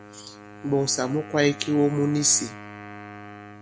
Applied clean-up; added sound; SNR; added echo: none; Wind instrument, woodwind instrument; 16 dB; none.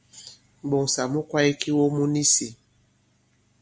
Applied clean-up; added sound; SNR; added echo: none; none; none; none.